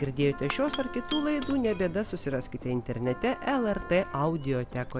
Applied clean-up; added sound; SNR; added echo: none; Wind instrument, woodwind instrument + Shatter / Crushing; 14 dB; none.